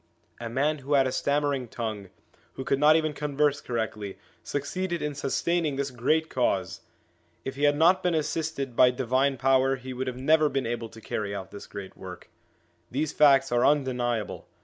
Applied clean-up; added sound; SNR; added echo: none; none; none; none.